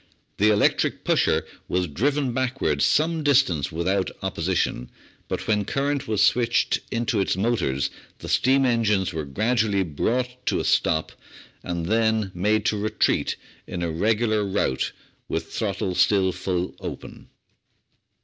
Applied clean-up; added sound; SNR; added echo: none; none; none; none.